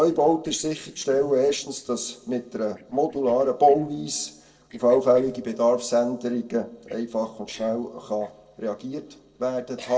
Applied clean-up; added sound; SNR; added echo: neural separator model SepFormer DNS4.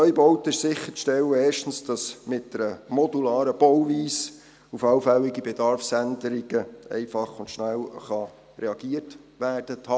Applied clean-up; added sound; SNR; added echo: none; none; none; none.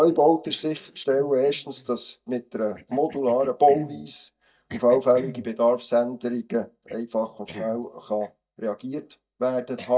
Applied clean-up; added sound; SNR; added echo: neural mask model DeepFilterNet 3.